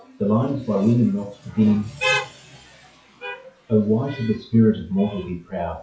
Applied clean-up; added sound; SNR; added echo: classical method WPE with log-MMSE.